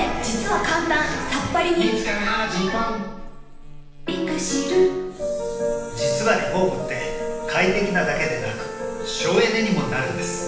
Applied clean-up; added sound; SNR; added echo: none; Buzz; 13 dB; reverberation time 0.9 s.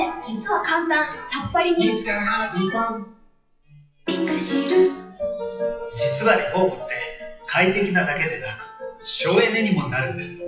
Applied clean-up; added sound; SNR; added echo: classical method WPE with log-MMSE.